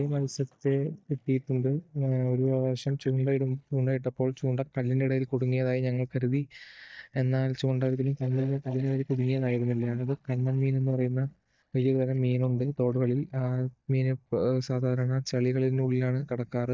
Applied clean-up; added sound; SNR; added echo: neural mask model DeepFilterNet 3.